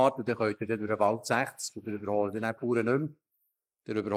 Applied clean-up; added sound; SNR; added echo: neural mask model Resemble Enhance denoiser.